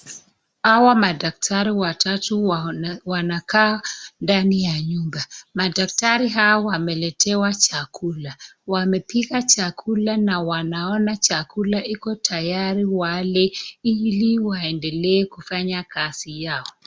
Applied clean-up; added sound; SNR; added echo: none; none; none; none.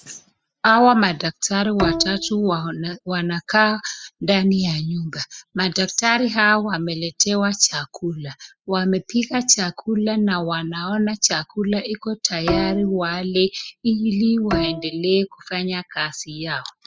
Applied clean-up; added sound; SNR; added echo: classical method spectral subtraction.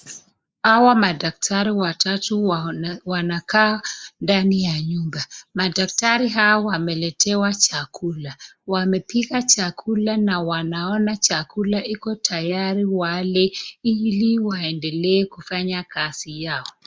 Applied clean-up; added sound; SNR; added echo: neural mask model Resemble Enhance denoiser.